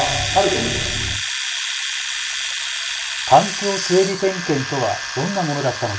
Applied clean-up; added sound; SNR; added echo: none; Domestic sounds, home sounds; 3 dB; reverberation time 0.2 s.